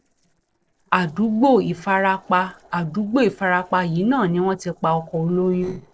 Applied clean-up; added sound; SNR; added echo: neural separator model SepFormer DNS4.